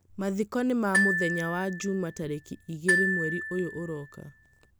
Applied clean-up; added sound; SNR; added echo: none; Glockenspiel; 0 dB; none.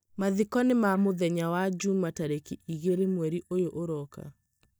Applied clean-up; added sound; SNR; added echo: neural mask model DeepFilterNet 3.